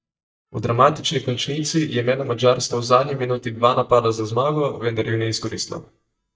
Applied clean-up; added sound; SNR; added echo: neural mask model DeepFilterNet 3.